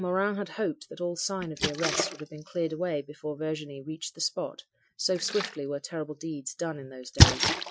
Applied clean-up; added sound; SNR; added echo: classical method Wiener filter.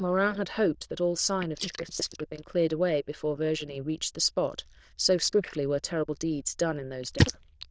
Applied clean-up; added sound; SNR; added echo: neural diffusion model UNIVERSE++.